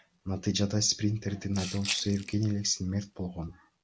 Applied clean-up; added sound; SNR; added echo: none; Rattle (instrument); 10 dB; none.